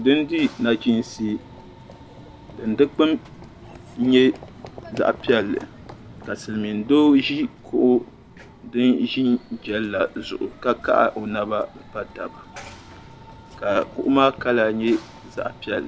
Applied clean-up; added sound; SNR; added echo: none; Run / Train; 20 dB; none.